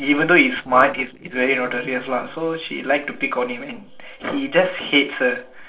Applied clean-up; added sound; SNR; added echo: neural separator model SepFormer DNS4.